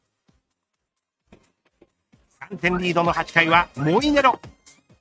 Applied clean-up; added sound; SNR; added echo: neural mask model RNNoise.